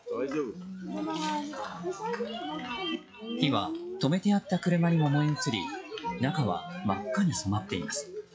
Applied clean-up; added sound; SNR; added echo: classical method log-MMSE.